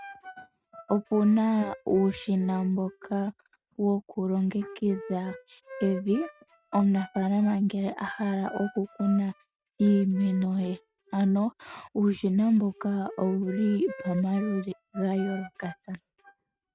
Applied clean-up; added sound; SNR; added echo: neural mask model RNNoise.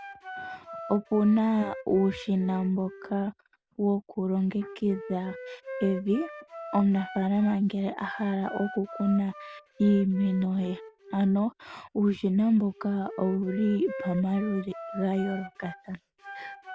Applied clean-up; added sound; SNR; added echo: none; Wind instrument, woodwind instrument; 15 dB; none.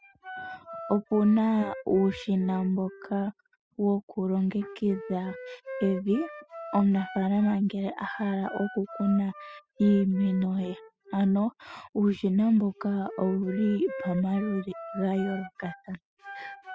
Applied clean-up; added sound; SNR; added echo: classical method spectral subtraction.